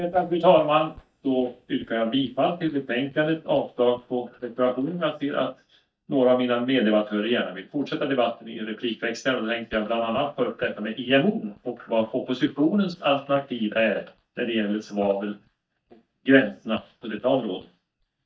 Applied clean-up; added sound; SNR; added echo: neural mask model DeepFilterNet 3.